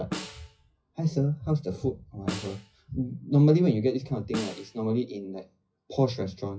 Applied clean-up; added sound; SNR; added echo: classical method WPE with log-MMSE.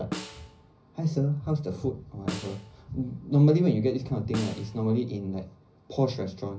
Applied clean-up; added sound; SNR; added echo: none; Snare drum; 14 dB; reverberation time 0.5 s.